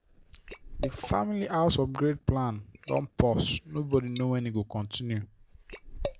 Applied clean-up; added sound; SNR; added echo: none; Liquid; 13 dB; none.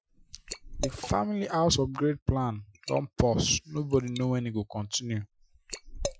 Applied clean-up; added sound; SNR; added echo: classical method Wiener filter.